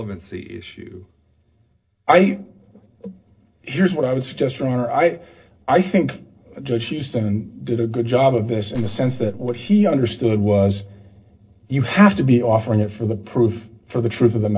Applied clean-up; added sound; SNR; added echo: neural separator model SepFormer DNS4.